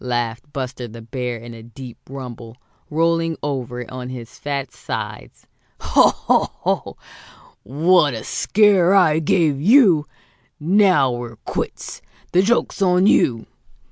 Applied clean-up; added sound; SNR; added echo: none; none; none; none.